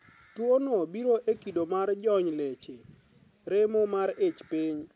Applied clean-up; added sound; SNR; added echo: none; none; none; none.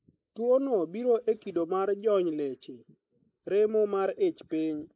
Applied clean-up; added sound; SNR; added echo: neural mask model Resemble Enhance denoiser.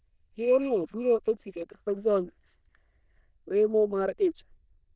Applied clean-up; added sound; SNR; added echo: neural diffusion model UNIVERSE++.